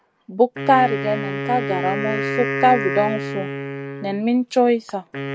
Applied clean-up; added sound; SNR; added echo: none; Wind instrument, woodwind instrument; 6 dB; none.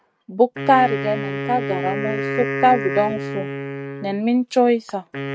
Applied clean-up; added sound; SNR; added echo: neural mask model RNNoise.